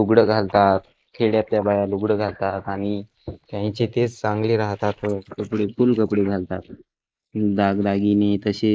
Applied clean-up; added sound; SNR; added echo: neural mask model Resemble Enhance denoiser.